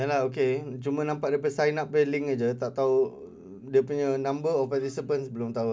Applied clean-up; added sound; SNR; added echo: none; none; none; none.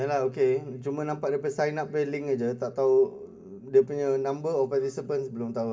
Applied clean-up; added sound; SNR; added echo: none; none; none; reverberation time 1.0 s.